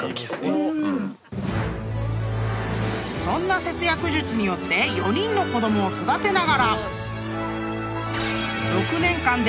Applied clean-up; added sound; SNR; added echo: none; none; none; none.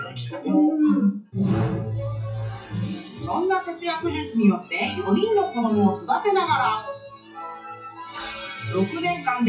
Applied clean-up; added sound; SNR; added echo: classical method WPE with log-MMSE.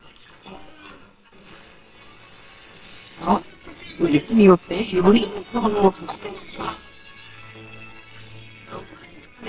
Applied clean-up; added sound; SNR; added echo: neural separator model SepFormer WHAMR!.